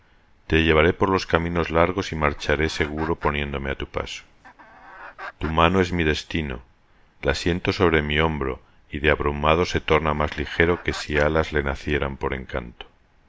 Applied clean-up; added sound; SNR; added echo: none; Chicken, rooster; 19 dB; none.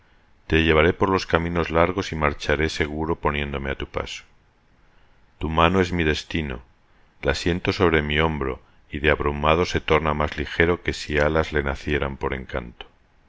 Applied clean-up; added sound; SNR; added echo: none; none; none; none.